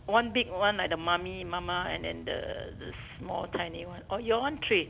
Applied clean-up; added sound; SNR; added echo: none; Fixed-wing aircraft, airplane; 15 dB; none.